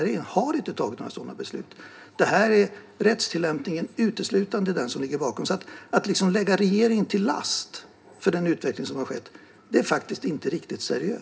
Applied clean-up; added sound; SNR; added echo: none; none; none; reverberation time 0.3 s.